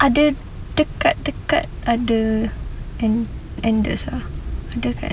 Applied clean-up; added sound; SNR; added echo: none; none; none; none.